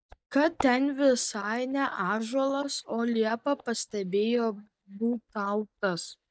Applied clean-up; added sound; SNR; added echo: neural mask model DeepFilterNet 3.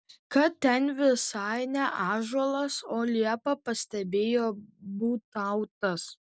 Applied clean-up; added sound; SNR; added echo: none; none; none; none.